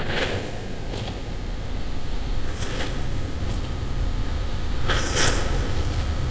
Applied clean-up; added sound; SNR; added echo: neural mask model DeepFilterNet 3.